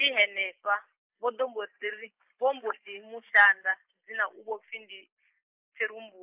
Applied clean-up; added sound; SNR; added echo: neural mask model Resemble Enhance denoiser.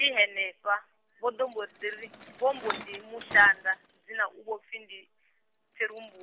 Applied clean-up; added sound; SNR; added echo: none; Bicycle; 17 dB; none.